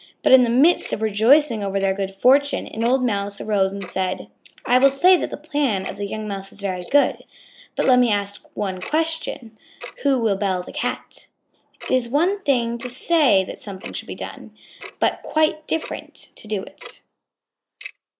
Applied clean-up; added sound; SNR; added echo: neural mask model Resemble Enhance denoiser.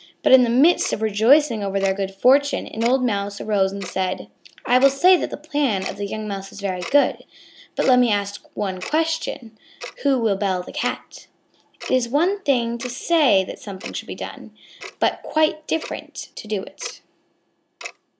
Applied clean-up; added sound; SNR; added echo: none; Tick-tock; 19 dB; none.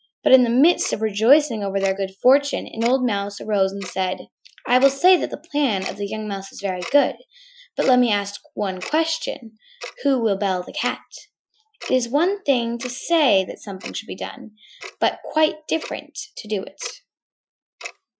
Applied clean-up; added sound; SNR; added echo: classical method Wiener filter.